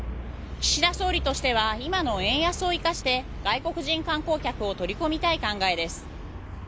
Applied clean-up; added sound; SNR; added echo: none; Traffic noise, roadway noise; 8 dB; none.